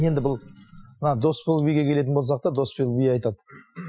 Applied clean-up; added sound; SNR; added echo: classical method Wiener filter.